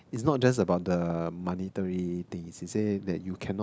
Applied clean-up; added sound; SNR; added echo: none; none; none; none.